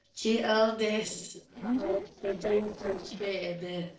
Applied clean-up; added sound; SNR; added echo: neural separator model SepFormer DNS4.